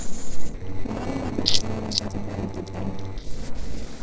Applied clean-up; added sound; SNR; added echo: neural separator model SepFormer DNS4.